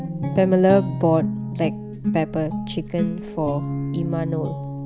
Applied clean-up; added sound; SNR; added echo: none; Guitar; 4 dB; none.